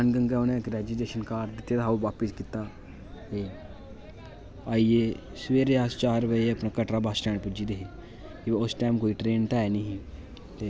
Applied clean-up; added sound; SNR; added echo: none; none; none; none.